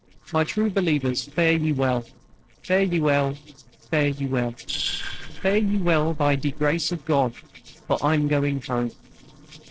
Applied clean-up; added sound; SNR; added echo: neural separator model SepFormer DNS4.